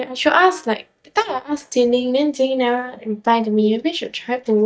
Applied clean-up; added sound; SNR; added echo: neural mask model DeepFilterNet 3.